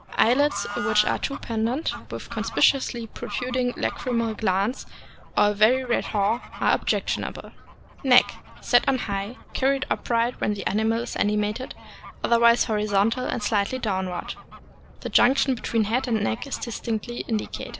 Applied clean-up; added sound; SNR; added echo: none; Bird / Fowl; 15 dB; none.